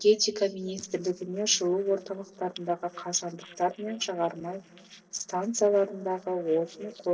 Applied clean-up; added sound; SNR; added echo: neural separator model SepFormer DNS4.